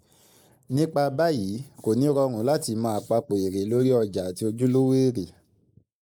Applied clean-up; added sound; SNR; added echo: neural mask model Resemble Enhance denoiser.